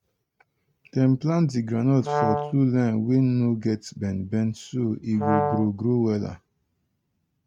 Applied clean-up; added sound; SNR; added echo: neural mask model RNNoise.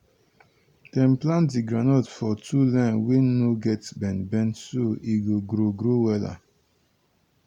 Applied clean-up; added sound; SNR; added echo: none; none; none; none.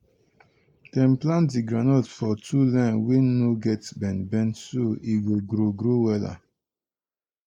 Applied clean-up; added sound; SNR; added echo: neural mask model Resemble Enhance denoiser.